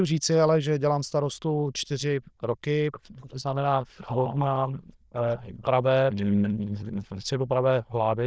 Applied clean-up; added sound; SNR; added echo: neural diffusion model UNIVERSE++.